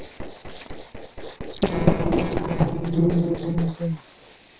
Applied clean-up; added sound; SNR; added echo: neural separator model SepFormer DNS4.